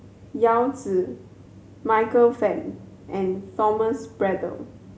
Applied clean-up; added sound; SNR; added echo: none; none; none; none.